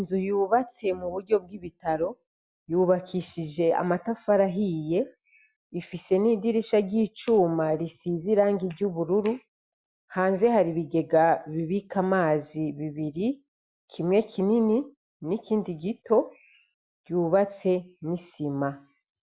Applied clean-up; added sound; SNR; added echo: none; none; none; none.